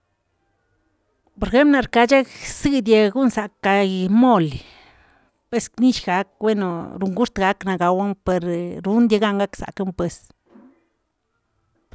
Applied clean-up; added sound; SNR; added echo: none; none; none; none.